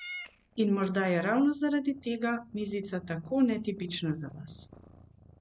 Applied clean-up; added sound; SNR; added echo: none; Meow / Purr; 20 dB; none.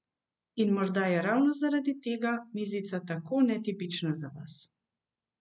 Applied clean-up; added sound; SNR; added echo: none; none; none; none.